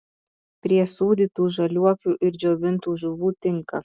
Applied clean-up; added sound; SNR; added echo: none; none; none; none.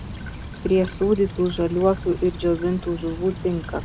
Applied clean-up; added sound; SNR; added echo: none; Stream / Trickle, dribble; 11 dB; none.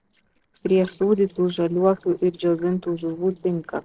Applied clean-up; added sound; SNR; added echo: neural separator model SepFormer DNS4.